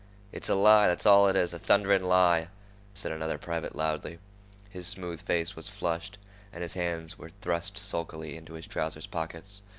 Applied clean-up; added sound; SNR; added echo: none; none; none; none.